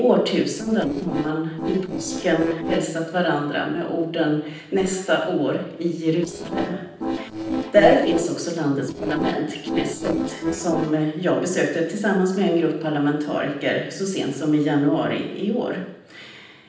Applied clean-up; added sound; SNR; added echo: neural separator model SepFormer DNS4.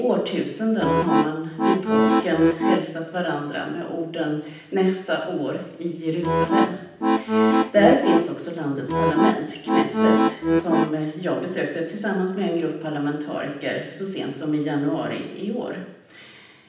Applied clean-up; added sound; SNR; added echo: none; Accordion; -5 dB; reverberation time 0.9 s.